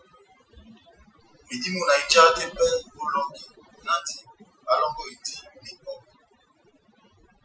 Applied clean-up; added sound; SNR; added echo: classical method Wiener filter.